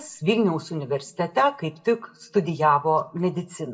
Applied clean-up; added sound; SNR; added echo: none; none; none; reverberation time 0.3 s.